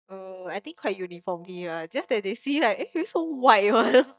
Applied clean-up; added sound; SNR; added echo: neural mask model DeepFilterNet 3.